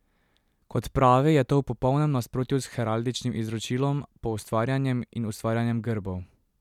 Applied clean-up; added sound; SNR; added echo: none; none; none; none.